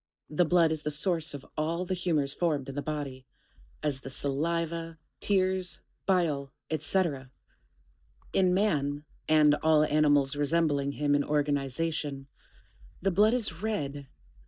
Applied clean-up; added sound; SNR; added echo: neural mask model DeepFilterNet 3.